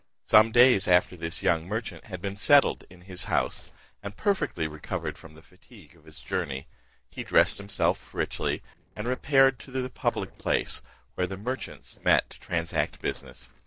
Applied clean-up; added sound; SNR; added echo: neural separator model SepFormer DNS4.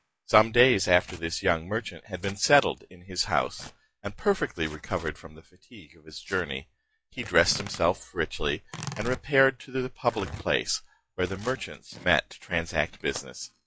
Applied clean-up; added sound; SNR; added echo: classical method log-MMSE.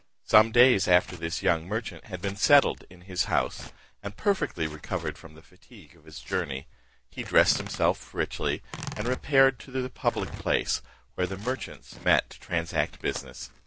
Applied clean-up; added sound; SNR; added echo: none; Tearing; 18 dB; none.